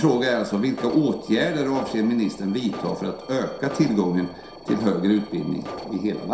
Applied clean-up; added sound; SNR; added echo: none; Alarm; 14 dB; reverberation time 0.7 s.